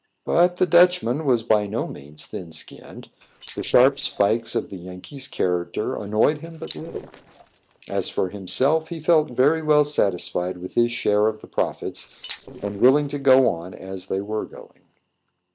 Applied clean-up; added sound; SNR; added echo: neural separator model SepFormer DNS4.